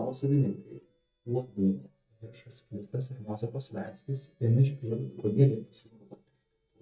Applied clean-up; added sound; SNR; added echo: neural mask model DeepFilterNet 3.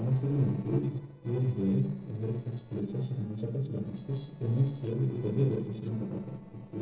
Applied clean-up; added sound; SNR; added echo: neural separator model SepFormer DNS4.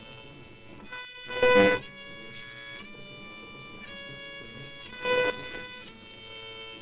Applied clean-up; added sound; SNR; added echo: neural separator model SepFormer WHAMR!.